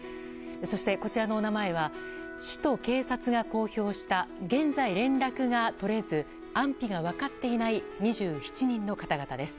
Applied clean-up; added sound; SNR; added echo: none; none; none; none.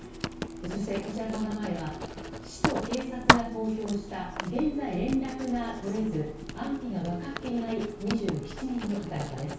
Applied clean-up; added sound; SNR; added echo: none; Writing; 2 dB; reverberation time 0.6 s.